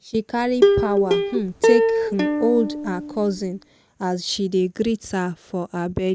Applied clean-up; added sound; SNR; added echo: none; Plucked string instrument; -3 dB; none.